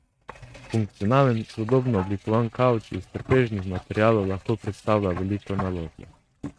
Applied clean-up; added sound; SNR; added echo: neural mask model RNNoise.